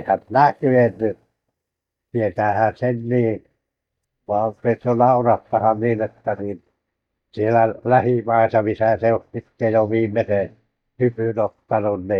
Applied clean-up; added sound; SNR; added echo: neural mask model DeepFilterNet 3.